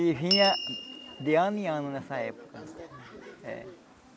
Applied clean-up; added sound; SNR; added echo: none; Door / Bell; 6 dB; none.